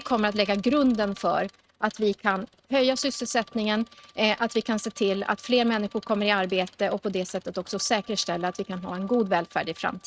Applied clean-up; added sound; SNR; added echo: neural mask model RNNoise.